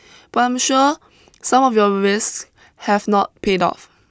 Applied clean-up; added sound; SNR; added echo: none; none; none; none.